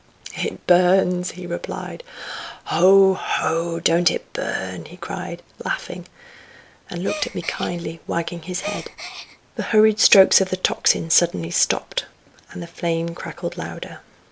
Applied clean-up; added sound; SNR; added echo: none; Gasp; 11 dB; none.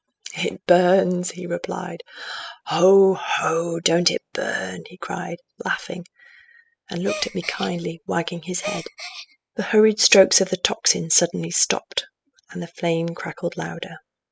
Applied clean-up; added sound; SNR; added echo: classical method spectral subtraction.